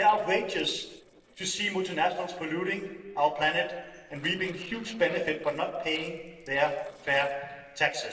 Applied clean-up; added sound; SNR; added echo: neural separator model SepFormer DNS4.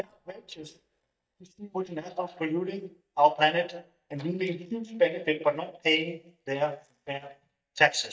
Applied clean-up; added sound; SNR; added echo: neural mask model DeepFilterNet 3.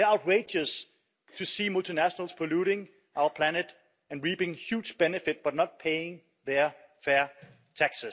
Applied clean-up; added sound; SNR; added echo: none; none; none; none.